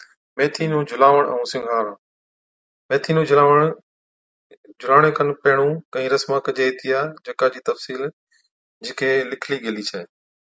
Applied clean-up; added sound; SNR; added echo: none; none; none; none.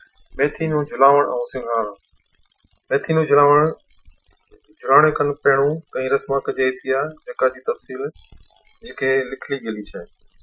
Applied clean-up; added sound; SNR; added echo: classical method Wiener filter.